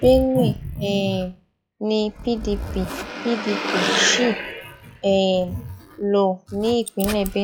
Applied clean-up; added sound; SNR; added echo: classical method log-MMSE.